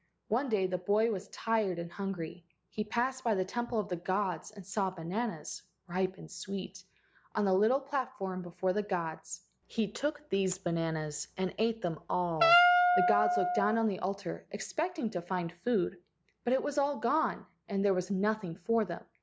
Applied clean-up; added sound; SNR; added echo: none; Wind instrument, woodwind instrument; -5 dB; none.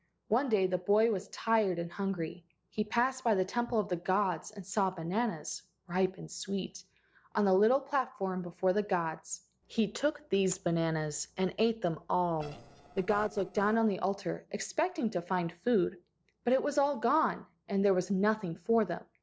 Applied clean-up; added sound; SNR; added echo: neural separator model SepFormer DNS4.